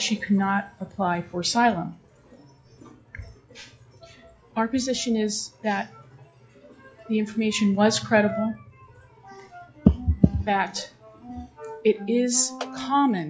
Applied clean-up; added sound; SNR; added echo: classical method log-MMSE.